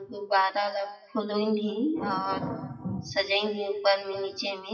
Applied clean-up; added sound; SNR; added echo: classical method WPE with log-MMSE.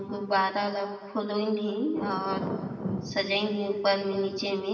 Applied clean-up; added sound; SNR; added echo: none; Thunder / Rain; 10 dB; reverberation time 2.3 s.